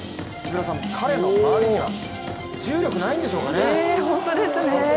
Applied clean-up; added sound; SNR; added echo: none; none; none; none.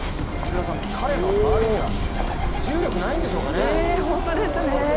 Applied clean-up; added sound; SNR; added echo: none; Bird; 2 dB; none.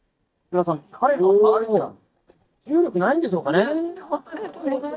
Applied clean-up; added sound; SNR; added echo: neural mask model DeepFilterNet 3.